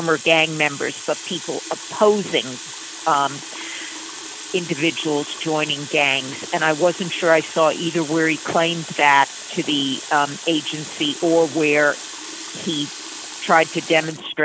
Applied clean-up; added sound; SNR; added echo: none; Water tap, faucet; 12 dB; none.